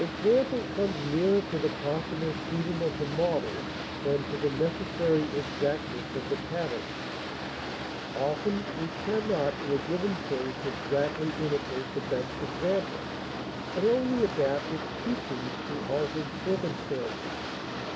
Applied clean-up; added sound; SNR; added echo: none; Boat, Water vehicle; 5 dB; none.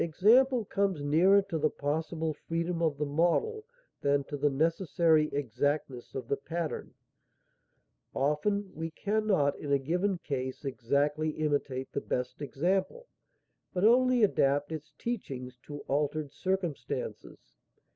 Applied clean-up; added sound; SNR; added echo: none; none; none; none.